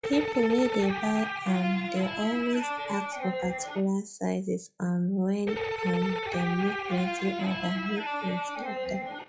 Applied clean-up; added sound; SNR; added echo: classical method log-MMSE.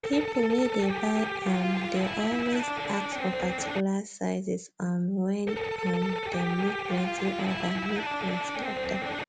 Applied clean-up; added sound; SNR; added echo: none; Electric guitar; 3 dB; none.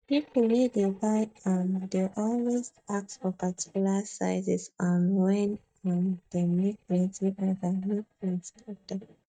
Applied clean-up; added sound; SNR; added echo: neural mask model DeepFilterNet 3.